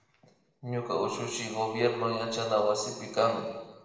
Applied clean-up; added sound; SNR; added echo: none; none; none; reverberation time 1.1 s.